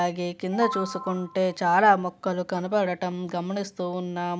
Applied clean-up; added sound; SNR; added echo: none; none; none; none.